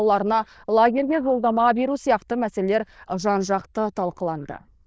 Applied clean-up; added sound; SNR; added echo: neural diffusion model UNIVERSE++.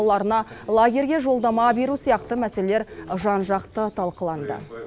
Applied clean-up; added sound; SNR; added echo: none; none; none; none.